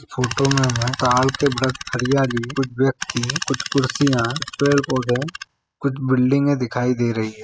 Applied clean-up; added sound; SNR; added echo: classical method spectral subtraction.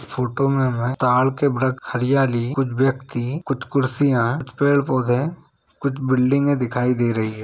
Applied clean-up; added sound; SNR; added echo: none; none; none; none.